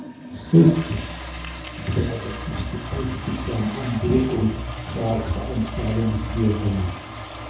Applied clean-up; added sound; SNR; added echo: none; Toilet flush; 12 dB; reverberation time 2.6 s.